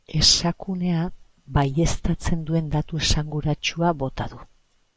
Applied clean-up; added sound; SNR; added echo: none; none; none; none.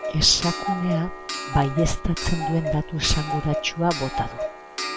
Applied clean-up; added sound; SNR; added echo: none; Clock; 6 dB; none.